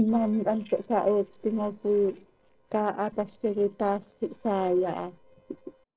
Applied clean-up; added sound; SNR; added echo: neural separator model SepFormer DNS4.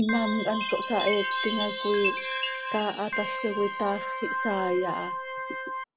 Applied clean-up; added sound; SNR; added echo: none; Chime + Organ; 2 dB; none.